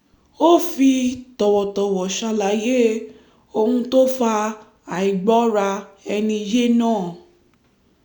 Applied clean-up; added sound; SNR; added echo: none; none; none; none.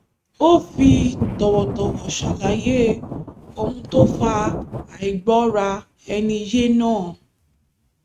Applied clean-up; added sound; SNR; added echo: neural mask model RNNoise.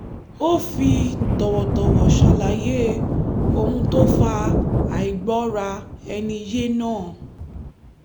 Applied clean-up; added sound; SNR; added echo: none; Thunder; -4 dB; none.